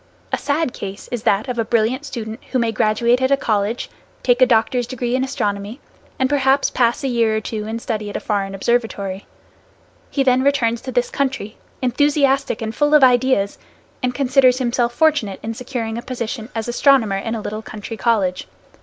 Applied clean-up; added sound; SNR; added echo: none; none; none; none.